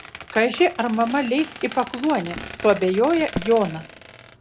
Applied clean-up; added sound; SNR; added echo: none; Breathing + Squeak; 13 dB; none.